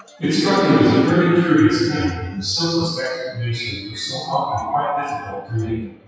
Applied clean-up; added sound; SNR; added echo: classical method WPE with log-MMSE.